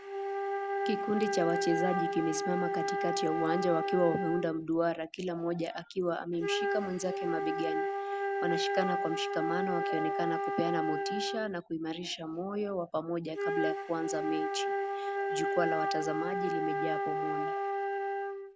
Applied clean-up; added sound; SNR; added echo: none; Wind instrument, woodwind instrument; 0 dB; none.